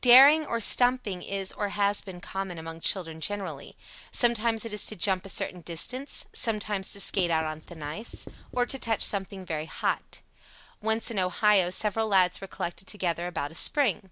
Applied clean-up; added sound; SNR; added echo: none; Writing; 17 dB; none.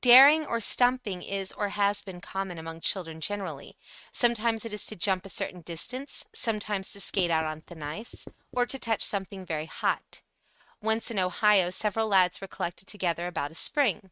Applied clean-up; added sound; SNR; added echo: neural mask model RNNoise.